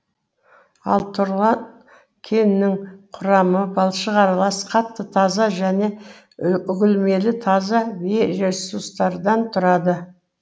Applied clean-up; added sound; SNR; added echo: none; none; none; none.